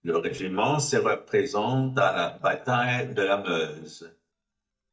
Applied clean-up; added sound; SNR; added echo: neural mask model DeepFilterNet 3.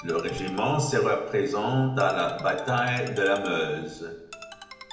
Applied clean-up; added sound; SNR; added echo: none; Ringtone; 17 dB; reverberation time 0.7 s.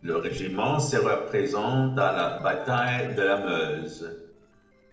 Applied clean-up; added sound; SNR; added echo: neural separator model SepFormer DNS4.